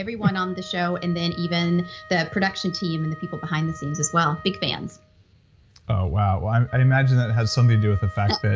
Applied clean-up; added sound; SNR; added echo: none; Wind instrument, woodwind instrument; 20 dB; none.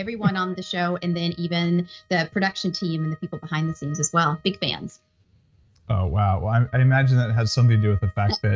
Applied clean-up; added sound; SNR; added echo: neural mask model RNNoise.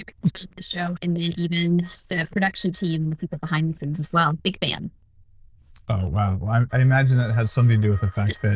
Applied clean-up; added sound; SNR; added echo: neural diffusion model UNIVERSE++.